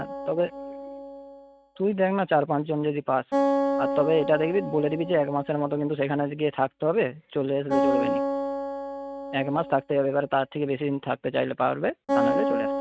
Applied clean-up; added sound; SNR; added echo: neural mask model RNNoise.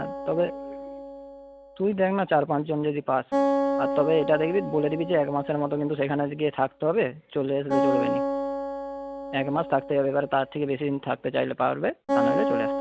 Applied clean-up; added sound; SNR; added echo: none; Acoustic guitar; 4 dB; none.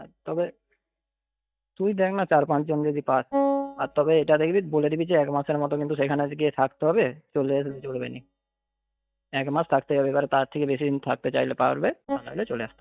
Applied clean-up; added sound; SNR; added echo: neural mask model DeepFilterNet 3.